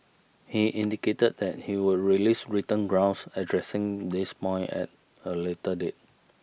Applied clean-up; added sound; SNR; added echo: none; none; none; none.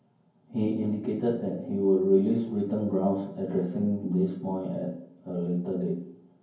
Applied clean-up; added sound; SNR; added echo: none; none; none; reverberation time 0.9 s.